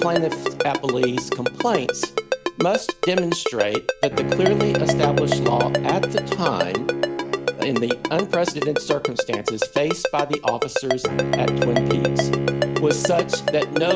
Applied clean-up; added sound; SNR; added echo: none; Ringtone + Bowed string instrument; -1 dB; none.